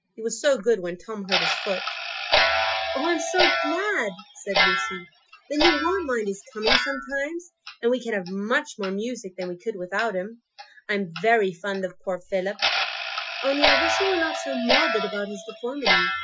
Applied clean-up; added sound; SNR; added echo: classical method Wiener filter.